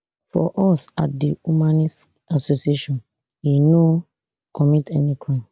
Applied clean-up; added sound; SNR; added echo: none; none; none; none.